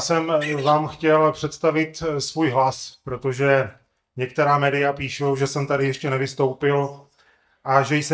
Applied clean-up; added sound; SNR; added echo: neural mask model DeepFilterNet 3.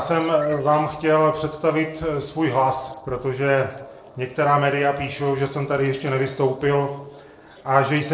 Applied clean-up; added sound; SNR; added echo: neural separator model SepFormer DNS4.